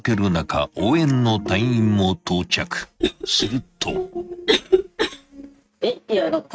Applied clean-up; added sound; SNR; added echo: neural mask model RNNoise.